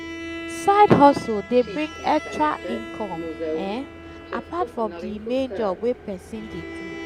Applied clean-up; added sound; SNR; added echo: none; Bowed string instrument + Subway, metro, underground; 10 dB; none.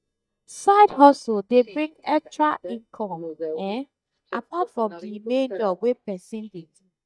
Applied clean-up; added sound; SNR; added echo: neural mask model DeepFilterNet 3.